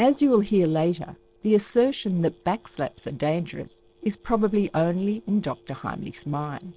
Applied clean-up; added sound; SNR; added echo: neural separator model SepFormer DNS4.